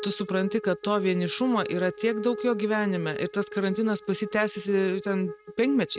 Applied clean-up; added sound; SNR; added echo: neural mask model RNNoise.